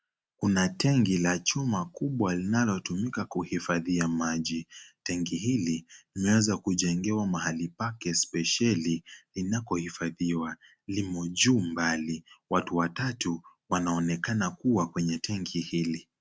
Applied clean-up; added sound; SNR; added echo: none; none; none; none.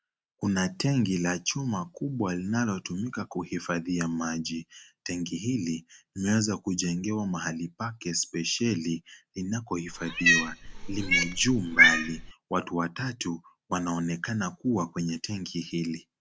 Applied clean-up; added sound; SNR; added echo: none; Cat; -5 dB; none.